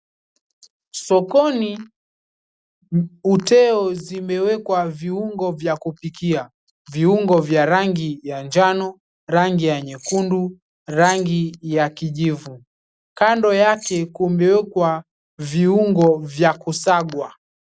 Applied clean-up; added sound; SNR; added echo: none; Keys jangling; 14 dB; none.